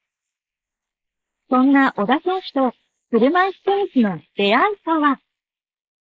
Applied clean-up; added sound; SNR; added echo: neural mask model Resemble Enhance denoiser.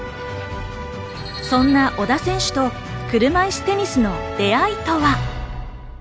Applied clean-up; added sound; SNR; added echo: none; none; none; none.